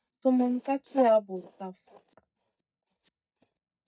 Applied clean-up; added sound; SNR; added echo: neural mask model DeepFilterNet 3.